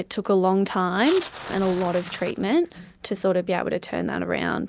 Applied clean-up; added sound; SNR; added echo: none; Bicycle; 18 dB; none.